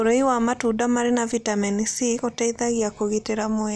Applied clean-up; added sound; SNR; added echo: none; none; none; none.